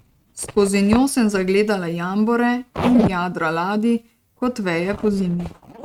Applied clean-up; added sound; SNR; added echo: neural mask model RNNoise.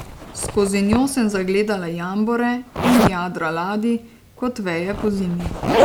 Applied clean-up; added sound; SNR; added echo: none; Zipper (clothing); 3 dB; none.